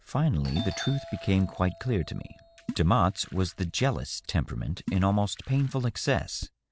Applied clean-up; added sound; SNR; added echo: none; Doorbell + Water / Splash, splatter; 15 dB; none.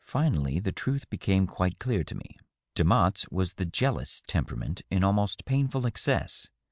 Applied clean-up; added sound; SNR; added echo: none; none; none; none.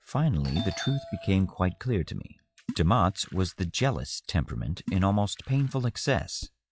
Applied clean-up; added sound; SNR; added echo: classical method log-MMSE.